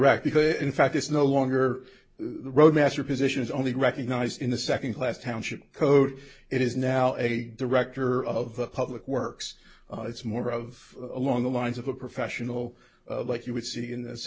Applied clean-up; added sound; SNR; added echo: none; none; none; none.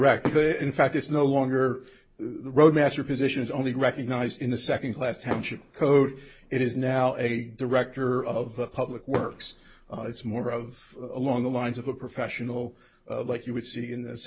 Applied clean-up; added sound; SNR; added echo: none; Fireworks; 16 dB; none.